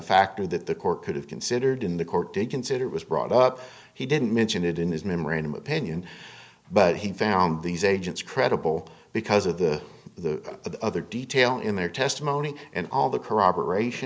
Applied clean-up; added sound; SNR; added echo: none; none; none; none.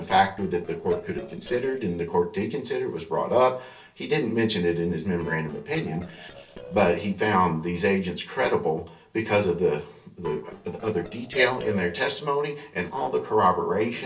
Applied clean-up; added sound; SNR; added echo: neural separator model SepFormer DNS4.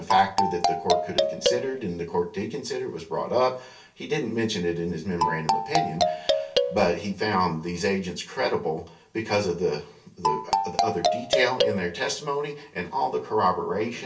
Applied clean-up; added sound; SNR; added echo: none; Marimba, xylophone; -2 dB; reverberation time 0.2 s.